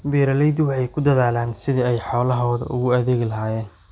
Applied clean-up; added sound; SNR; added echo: none; none; none; none.